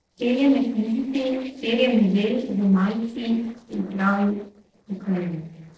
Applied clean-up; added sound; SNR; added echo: neural separator model SepFormer DNS4.